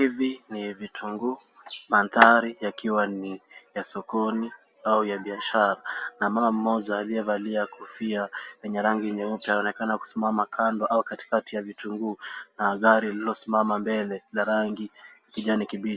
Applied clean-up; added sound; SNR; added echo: none; none; none; none.